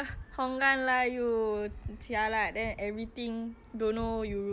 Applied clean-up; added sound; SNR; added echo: none; none; none; none.